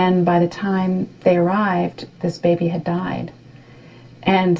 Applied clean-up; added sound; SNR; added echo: none; none; none; reverberation time 0.2 s.